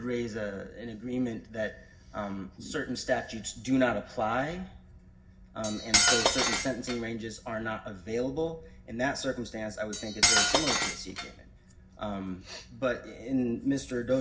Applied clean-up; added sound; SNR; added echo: none; Cutlery, silverware; -5 dB; reverberation time 0.4 s.